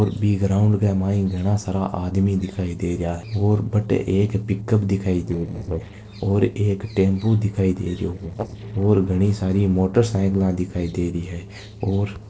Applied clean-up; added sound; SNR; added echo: neural separator model SepFormer DNS4.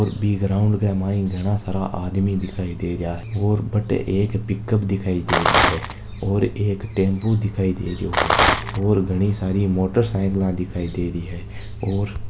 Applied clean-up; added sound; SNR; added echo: none; Rattle; -3 dB; none.